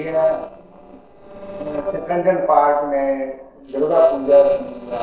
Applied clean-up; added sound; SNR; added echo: neural separator model SepFormer DNS4.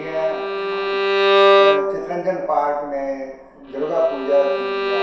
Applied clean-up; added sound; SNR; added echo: none; Bowed string instrument; -3 dB; reverberation time 0.7 s.